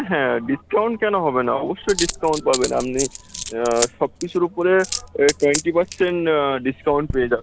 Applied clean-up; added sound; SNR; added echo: none; Coin (dropping); 11 dB; none.